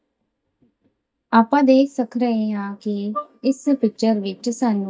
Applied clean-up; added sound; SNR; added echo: neural mask model DeepFilterNet 3.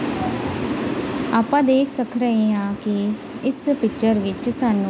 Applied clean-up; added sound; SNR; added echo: none; none; none; none.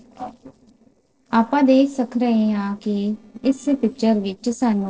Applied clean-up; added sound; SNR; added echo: neural separator model SepFormer DNS4.